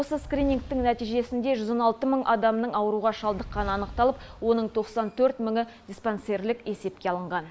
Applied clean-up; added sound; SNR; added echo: none; none; none; none.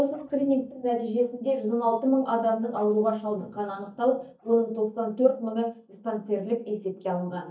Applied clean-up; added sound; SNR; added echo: neural mask model DeepFilterNet 3.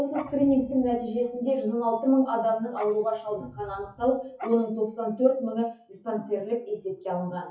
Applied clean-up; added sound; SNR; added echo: classical method WPE with log-MMSE.